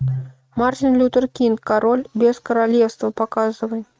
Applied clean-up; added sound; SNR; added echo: neural mask model RNNoise.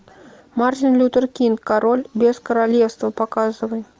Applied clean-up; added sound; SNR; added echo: none; none; none; none.